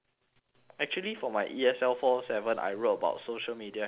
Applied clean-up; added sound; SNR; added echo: none; none; none; none.